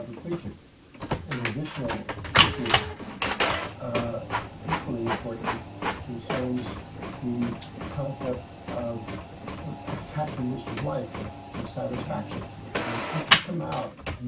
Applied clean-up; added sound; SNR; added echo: none; Printer; -3 dB; reverberation time 0.2 s.